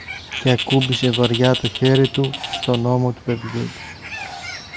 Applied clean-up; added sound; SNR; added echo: none; Bird; 9 dB; none.